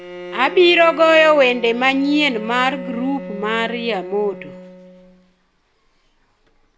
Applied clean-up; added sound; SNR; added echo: none; Bowed string instrument; 15 dB; none.